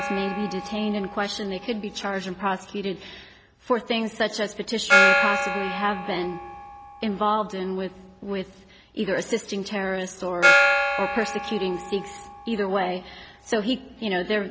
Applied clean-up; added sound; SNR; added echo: none; Gong; 0 dB; none.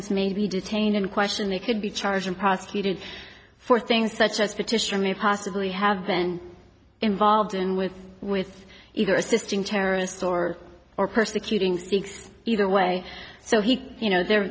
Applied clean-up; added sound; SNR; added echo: none; none; none; none.